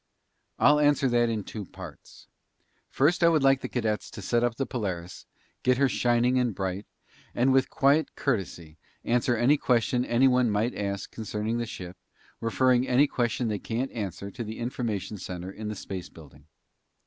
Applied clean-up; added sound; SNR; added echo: none; none; none; none.